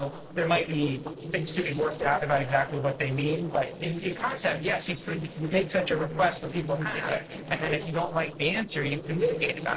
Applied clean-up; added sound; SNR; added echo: neural separator model SepFormer DNS4.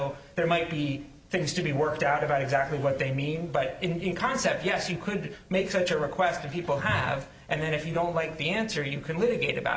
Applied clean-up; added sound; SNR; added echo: none; none; none; none.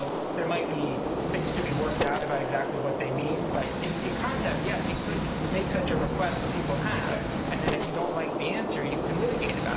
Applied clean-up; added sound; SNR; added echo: none; Gunshot, gunfire; -3 dB; none.